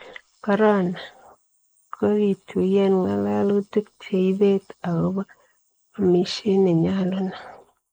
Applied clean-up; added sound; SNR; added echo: neural mask model Resemble Enhance denoiser.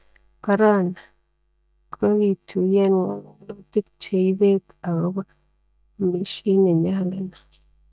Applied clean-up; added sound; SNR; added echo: neural mask model DeepFilterNet 3.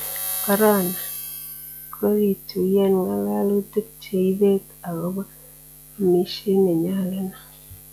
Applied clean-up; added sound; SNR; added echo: classical method log-MMSE.